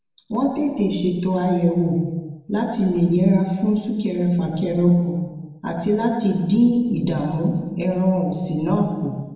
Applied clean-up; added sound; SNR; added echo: none; none; none; reverberation time 1.2 s.